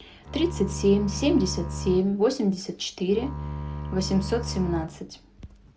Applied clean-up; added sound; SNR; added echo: none; Bowed string instrument; 7 dB; none.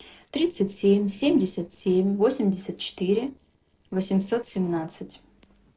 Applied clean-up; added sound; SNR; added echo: neural separator model SepFormer DNS4.